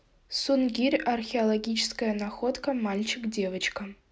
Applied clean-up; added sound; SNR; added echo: none; none; none; none.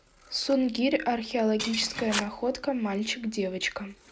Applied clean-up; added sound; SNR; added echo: none; Shatter / Crushing + Scissors; 12 dB; none.